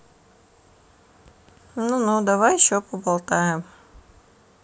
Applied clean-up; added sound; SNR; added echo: none; none; none; none.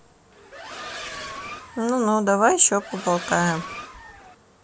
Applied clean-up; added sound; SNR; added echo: none; Accelerating, revving, vroom; 13 dB; none.